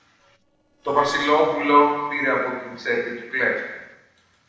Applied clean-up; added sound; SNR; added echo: neural separator model SepFormer DNS4.